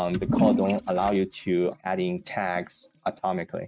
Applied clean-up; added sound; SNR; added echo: neural mask model RNNoise.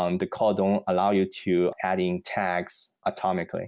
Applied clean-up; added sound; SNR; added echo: none; none; none; none.